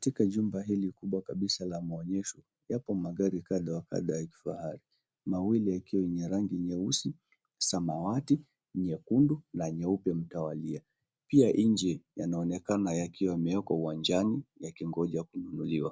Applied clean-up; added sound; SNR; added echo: none; none; none; none.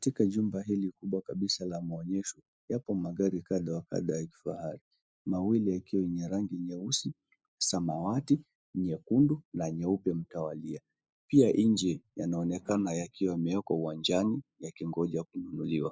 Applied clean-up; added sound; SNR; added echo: classical method spectral subtraction.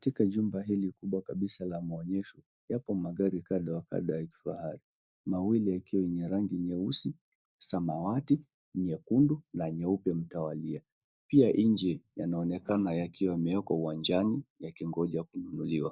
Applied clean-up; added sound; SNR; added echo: neural mask model DeepFilterNet 3.